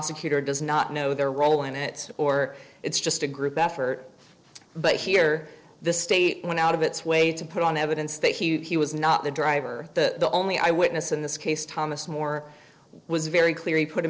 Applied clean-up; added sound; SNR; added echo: neural separator model SepFormer DNS4.